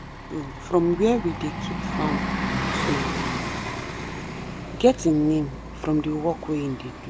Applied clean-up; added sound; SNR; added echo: none; Bus; 4 dB; none.